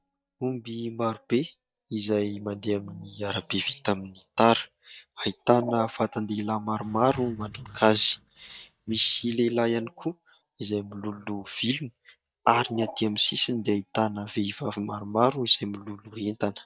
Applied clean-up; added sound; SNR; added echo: neural mask model DeepFilterNet 3.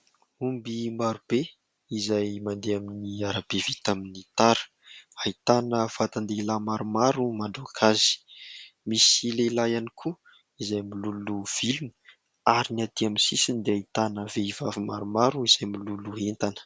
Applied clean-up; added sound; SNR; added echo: none; none; none; none.